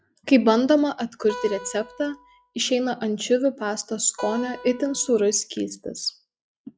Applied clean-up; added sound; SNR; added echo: classical method log-MMSE.